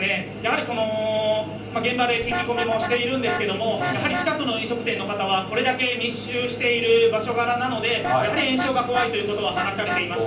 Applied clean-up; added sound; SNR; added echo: none; Vehicle horn, car horn, honking; 11 dB; reverberation time 0.6 s.